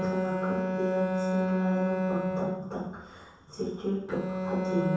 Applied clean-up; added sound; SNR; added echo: none; Bowed string instrument; -3 dB; reverberation time 0.7 s.